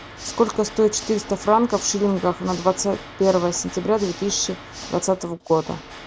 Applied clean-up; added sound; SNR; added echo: none; Water / Mechanisms; 15 dB; none.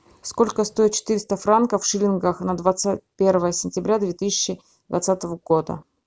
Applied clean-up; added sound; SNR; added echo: none; none; none; none.